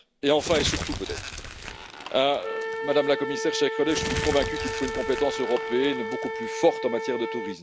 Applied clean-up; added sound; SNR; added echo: none; Wind instrument, woodwind instrument + Crumpling, crinkling; 5 dB; none.